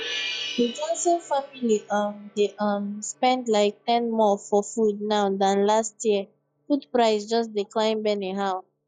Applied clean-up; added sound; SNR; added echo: classical method log-MMSE.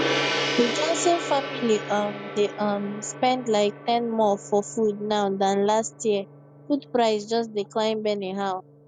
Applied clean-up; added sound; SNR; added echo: none; Gong; 8 dB; none.